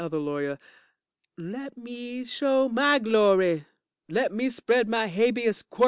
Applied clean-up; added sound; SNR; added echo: none; none; none; none.